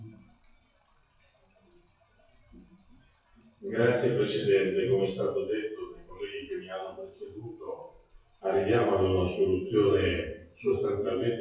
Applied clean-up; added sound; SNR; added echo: classical method WPE with log-MMSE.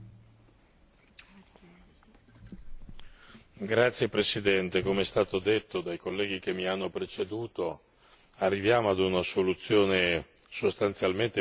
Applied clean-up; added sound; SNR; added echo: none; none; none; none.